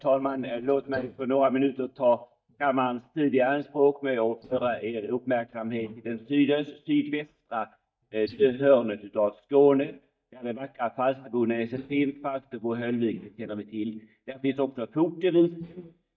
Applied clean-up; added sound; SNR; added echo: neural mask model DeepFilterNet 3.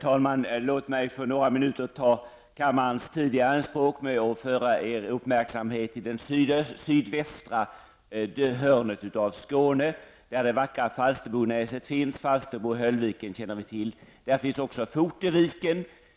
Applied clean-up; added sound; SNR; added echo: none; none; none; none.